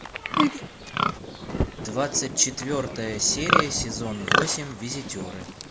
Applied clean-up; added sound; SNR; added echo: none; Livestock, farm animals, working animals; -2 dB; none.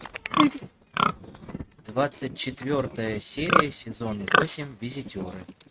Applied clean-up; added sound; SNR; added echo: neural mask model RNNoise.